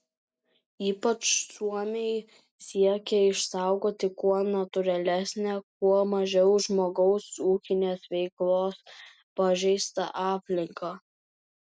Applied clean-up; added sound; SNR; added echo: none; none; none; none.